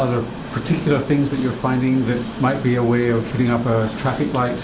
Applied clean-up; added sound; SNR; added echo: none; Train; 12 dB; none.